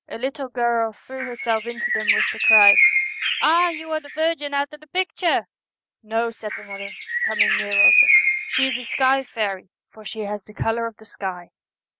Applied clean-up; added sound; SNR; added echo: none; Bird; -4 dB; none.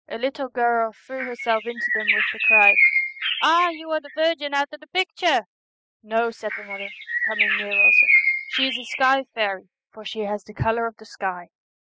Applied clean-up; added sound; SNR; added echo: classical method spectral subtraction.